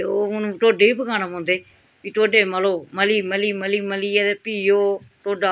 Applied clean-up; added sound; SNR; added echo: none; none; none; none.